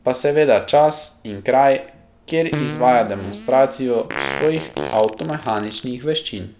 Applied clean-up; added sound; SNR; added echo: none; Fart; 11 dB; none.